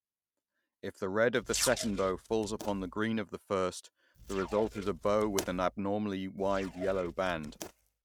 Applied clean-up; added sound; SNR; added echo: neural mask model RNNoise.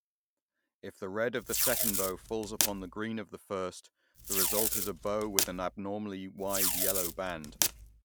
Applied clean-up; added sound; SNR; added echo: none; Packing tape, duct tape; -4 dB; none.